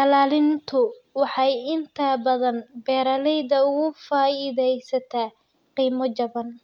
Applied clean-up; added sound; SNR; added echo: none; none; none; none.